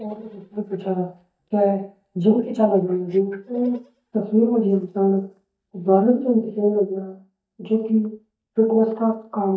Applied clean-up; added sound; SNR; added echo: neural mask model DeepFilterNet 3.